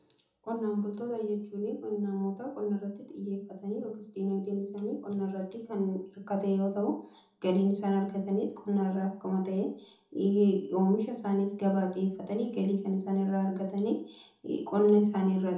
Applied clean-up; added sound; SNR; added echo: none; none; none; reverberation time 1.0 s.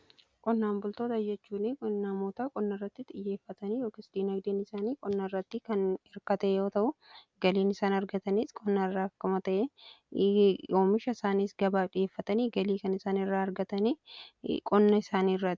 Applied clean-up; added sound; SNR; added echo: none; none; none; none.